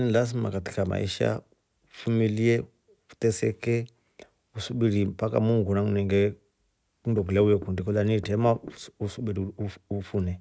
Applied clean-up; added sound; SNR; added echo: none; Knock; 18 dB; none.